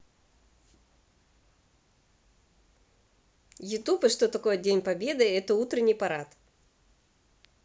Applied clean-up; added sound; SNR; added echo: none; none; none; none.